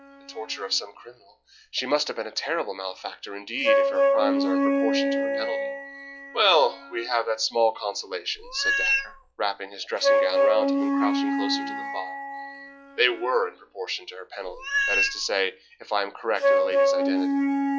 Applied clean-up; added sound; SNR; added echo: classical method log-MMSE.